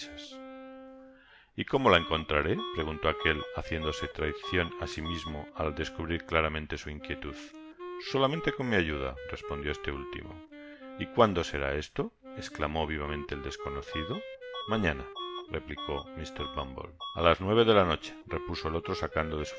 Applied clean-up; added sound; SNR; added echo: none; Bus / Alarm + Wind instrument, woodwind instrument; 11 dB; none.